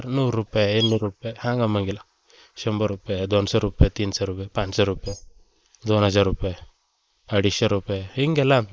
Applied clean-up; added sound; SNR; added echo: neural mask model Resemble Enhance denoiser.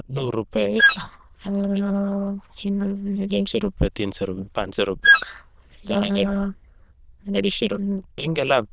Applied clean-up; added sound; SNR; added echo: neural diffusion model UNIVERSE++.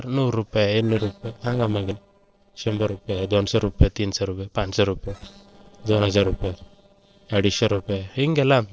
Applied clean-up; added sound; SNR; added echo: neural separator model SepFormer DNS4.